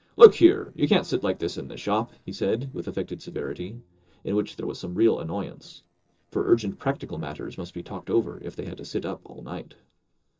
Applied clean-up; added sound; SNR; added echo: neural separator model SepFormer DNS4.